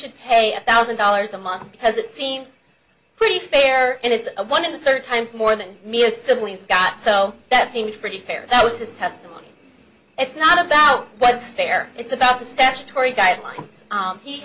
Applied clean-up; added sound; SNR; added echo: none; none; none; none.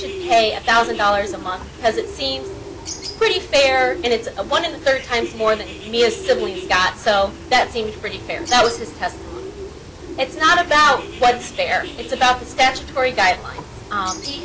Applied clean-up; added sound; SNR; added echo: none; Bird + Bird; 12 dB; none.